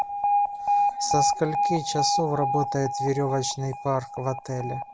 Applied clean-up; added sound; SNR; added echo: none; Alarm; -2 dB; none.